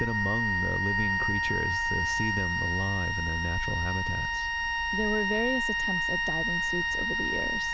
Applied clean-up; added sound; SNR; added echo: none; Wind instrument, woodwind instrument; -4 dB; none.